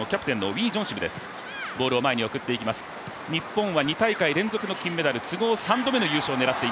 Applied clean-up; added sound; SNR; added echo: none; none; none; none.